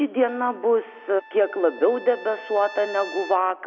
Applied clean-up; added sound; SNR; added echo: none; Trumpet; 18 dB; none.